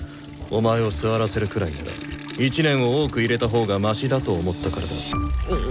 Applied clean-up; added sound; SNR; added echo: none; Toilet flush; 19 dB; none.